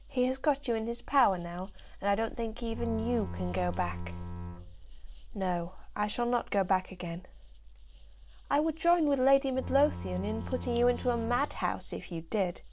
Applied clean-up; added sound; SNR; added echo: none; Bowed string instrument; 9 dB; none.